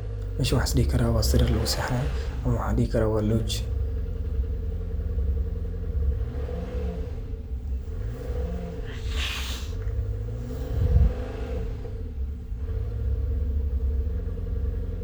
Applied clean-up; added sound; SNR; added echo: none; Vehicle; 4 dB; none.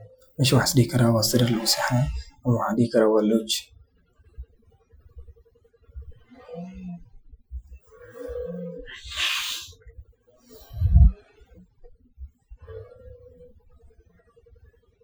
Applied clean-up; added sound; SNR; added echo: classical method Wiener filter.